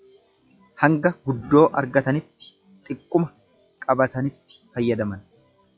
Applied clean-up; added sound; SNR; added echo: classical method log-MMSE.